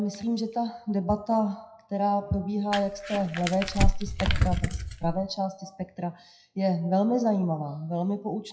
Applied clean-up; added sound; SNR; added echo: classical method WPE with log-MMSE.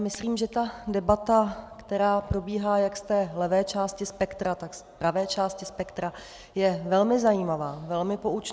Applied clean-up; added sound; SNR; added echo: none; none; none; none.